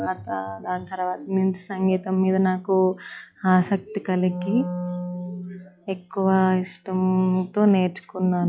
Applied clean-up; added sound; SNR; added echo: classical method log-MMSE.